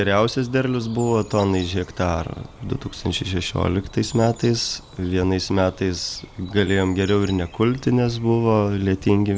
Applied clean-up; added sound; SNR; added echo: none; none; none; none.